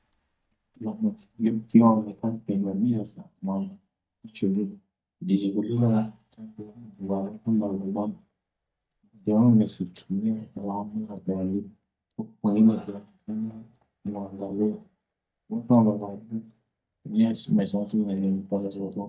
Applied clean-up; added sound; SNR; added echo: neural mask model DeepFilterNet 3.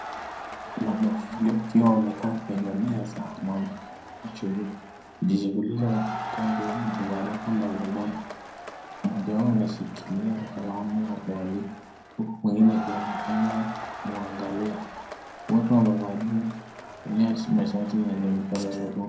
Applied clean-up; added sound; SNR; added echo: none; Crowd; 12 dB; reverberation time 0.5 s.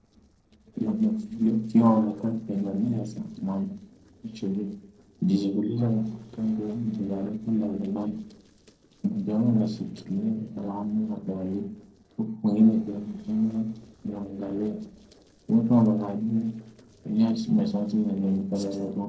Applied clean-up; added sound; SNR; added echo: neural separator model SepFormer DNS4.